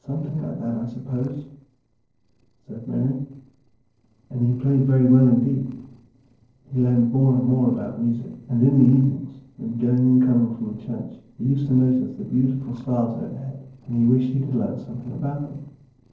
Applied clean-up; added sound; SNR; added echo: neural separator model SepFormer DNS4.